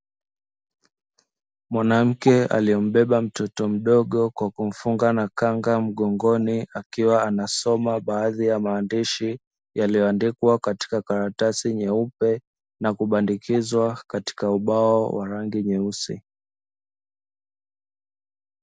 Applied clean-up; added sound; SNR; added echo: none; none; none; none.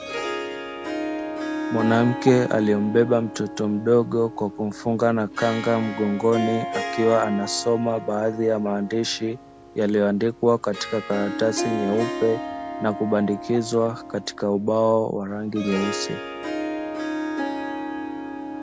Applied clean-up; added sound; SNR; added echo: none; Harp; 8 dB; none.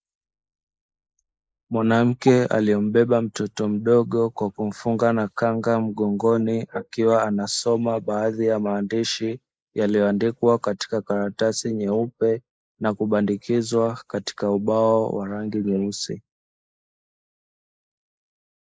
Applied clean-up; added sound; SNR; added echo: neural mask model Resemble Enhance denoiser.